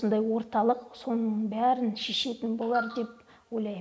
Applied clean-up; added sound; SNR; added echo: none; none; none; none.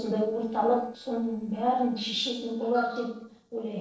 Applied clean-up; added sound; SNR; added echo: neural separator model SepFormer DNS4.